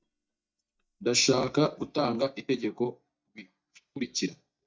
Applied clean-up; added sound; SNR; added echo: neural mask model DeepFilterNet 3.